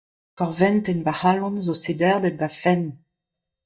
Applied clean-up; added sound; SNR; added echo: neural mask model DeepFilterNet 3.